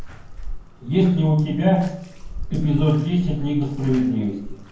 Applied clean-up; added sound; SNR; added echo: none; Bathtub (filling or washing); 11 dB; reverberation time 0.9 s.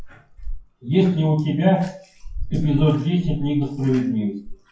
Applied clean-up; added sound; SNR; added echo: classical method WPE with log-MMSE.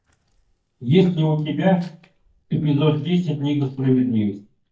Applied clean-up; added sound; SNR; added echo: neural mask model DeepFilterNet 3.